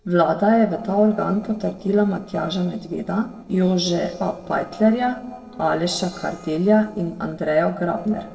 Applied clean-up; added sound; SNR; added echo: neural separator model SepFormer DNS4.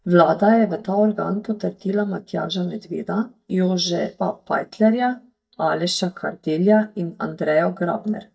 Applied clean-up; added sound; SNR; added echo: neural mask model DeepFilterNet 3.